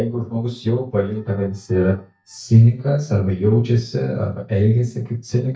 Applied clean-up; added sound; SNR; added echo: neural mask model DeepFilterNet 3.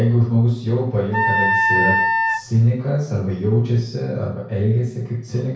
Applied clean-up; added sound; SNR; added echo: none; Wind instrument, woodwind instrument; -1 dB; reverberation time 0.6 s.